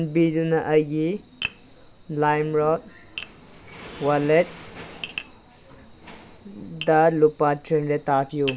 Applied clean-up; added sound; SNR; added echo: none; Tap; 17 dB; none.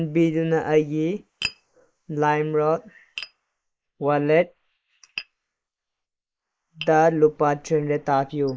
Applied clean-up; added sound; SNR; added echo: neural mask model Resemble Enhance denoiser.